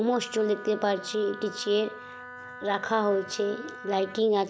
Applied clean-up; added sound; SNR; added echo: none; Wind instrument, woodwind instrument; 15 dB; none.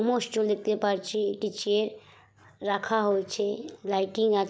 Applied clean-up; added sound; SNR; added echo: none; none; none; none.